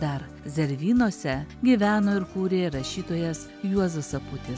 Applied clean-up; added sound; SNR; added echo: none; none; none; none.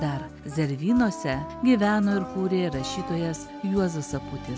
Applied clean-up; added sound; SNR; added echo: none; Wind instrument, woodwind instrument; 13 dB; none.